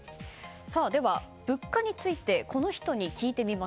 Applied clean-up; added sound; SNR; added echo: none; none; none; none.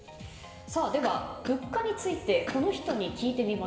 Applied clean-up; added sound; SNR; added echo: none; Cough; 14 dB; reverberation time 2.1 s.